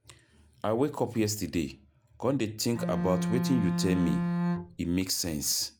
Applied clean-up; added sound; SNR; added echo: none; Bowed string instrument; -1 dB; none.